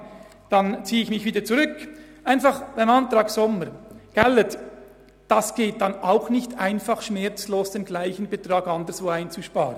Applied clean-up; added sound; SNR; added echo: none; none; none; none.